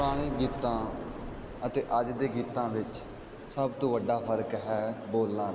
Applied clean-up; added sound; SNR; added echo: none; Explosion; 13 dB; none.